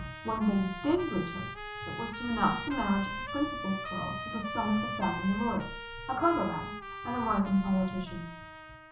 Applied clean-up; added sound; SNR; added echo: none; Trumpet; 8 dB; reverberation time 0.6 s.